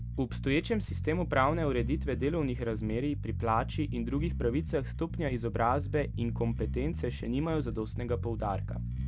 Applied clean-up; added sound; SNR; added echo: none; Bass guitar; 4 dB; none.